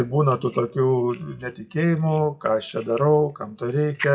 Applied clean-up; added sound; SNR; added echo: classical method WPE with log-MMSE.